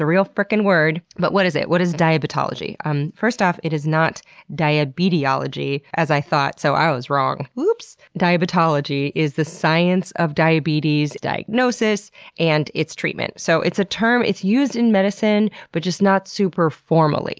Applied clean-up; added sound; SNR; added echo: none; none; none; none.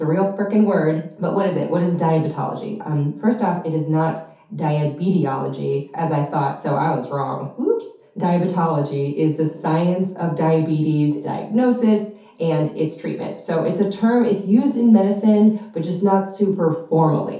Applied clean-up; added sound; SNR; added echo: none; none; none; reverberation time 0.5 s.